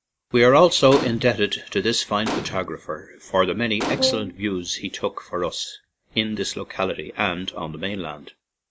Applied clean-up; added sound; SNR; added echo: none; Gunshot, gunfire + Brass instrument; 8 dB; none.